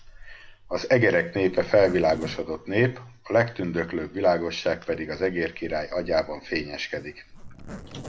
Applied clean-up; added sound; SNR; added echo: none; Zipper (clothing); 18 dB; none.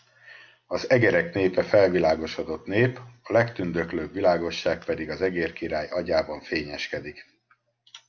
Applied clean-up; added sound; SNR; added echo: none; none; none; none.